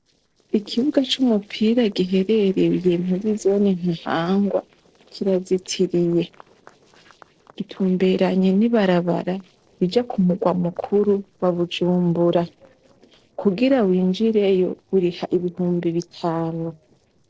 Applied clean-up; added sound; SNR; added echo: neural separator model SepFormer DNS4.